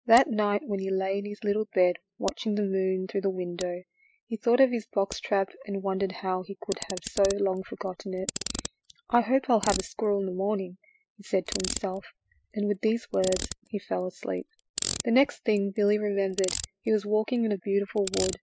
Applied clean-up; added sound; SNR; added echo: classical method spectral subtraction.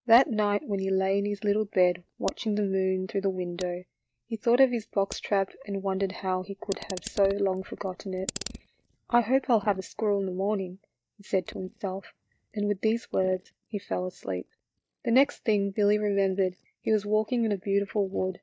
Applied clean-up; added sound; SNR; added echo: neural mask model DeepFilterNet 3.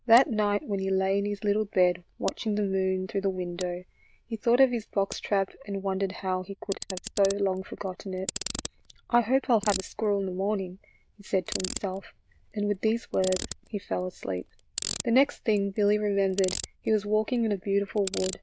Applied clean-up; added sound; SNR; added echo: neural diffusion model UNIVERSE++.